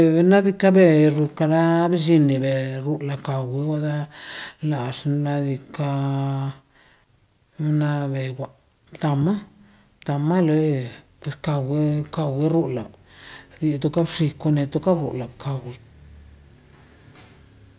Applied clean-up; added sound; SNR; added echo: none; none; none; none.